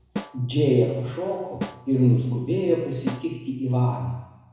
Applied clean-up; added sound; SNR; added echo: none; Snare drum; 15 dB; reverberation time 1.0 s.